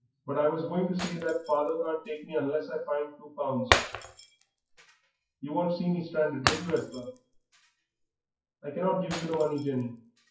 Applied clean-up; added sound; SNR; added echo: classical method WPE with log-MMSE.